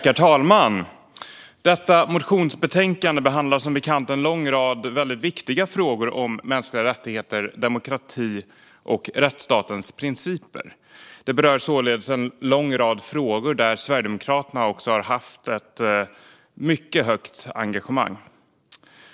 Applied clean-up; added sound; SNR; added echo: neural separator model SepFormer DNS4.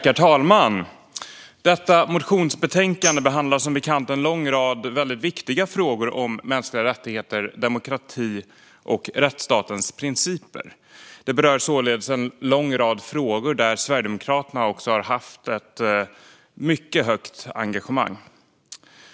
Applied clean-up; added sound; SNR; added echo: none; Tambourine; 9 dB; none.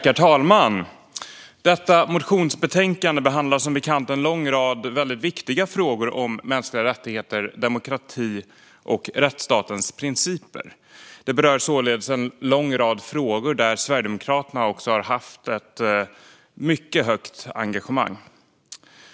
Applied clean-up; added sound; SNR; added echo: none; none; none; none.